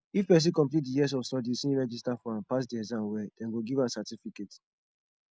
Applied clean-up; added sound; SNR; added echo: none; none; none; none.